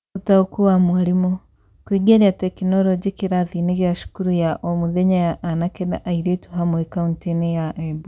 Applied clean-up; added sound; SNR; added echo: none; none; none; none.